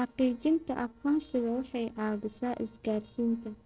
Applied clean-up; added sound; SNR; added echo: neural separator model SepFormer DNS4.